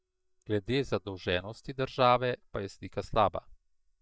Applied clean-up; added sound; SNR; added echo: neural mask model DeepFilterNet 3.